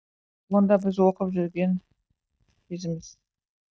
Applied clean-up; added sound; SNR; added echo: neural mask model DeepFilterNet 3.